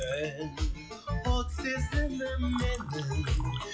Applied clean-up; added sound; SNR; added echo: classical method WPE with log-MMSE.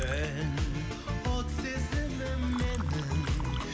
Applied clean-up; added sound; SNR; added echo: none; Liquid; 17 dB; reverberation time 1.7 s.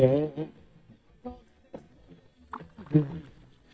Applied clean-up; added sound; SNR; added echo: neural mask model DeepFilterNet 3.